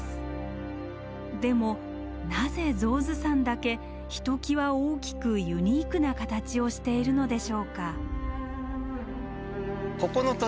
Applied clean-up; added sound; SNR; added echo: none; none; none; none.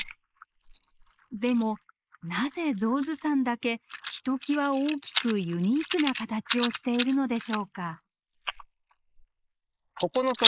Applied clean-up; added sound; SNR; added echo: neural mask model Resemble Enhance denoiser.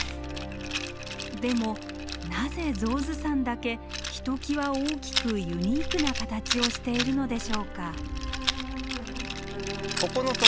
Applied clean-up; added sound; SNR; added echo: none; Rattle; 3 dB; none.